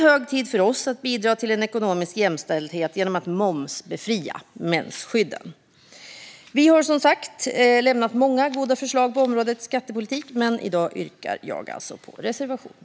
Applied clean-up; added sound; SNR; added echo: none; none; none; none.